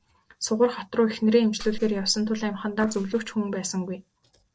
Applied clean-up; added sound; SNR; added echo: neural separator model SepFormer DNS4.